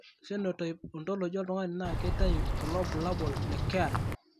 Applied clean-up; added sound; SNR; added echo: none; Bird vocalization, bird call, bird song; -4 dB; none.